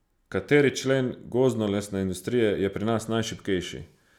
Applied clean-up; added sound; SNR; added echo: none; none; none; none.